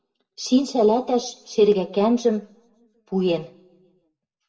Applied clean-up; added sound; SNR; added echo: none; none; none; reverberation time 0.5 s.